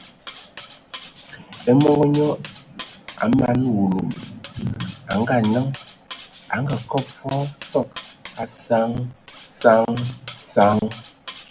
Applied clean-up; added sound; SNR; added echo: none; Cutlery, silverware; 17 dB; none.